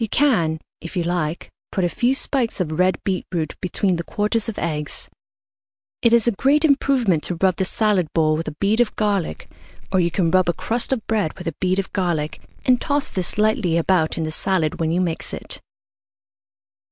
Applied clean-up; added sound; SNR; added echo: none; Bell; 9 dB; none.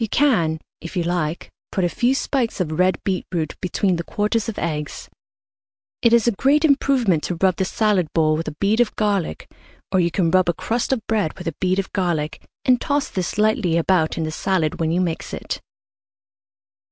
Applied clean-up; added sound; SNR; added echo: none; none; none; none.